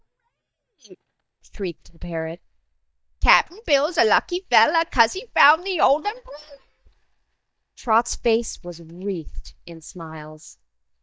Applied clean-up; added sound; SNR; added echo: neural mask model DeepFilterNet 3.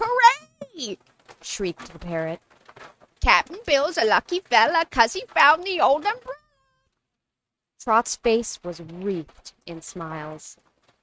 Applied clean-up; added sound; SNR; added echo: neural mask model RNNoise.